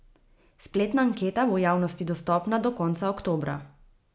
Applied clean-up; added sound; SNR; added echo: none; none; none; none.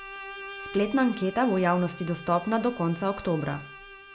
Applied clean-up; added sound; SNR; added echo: none; Bowed string instrument; 15 dB; none.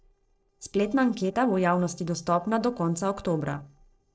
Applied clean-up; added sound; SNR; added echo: neural separator model SepFormer DNS4.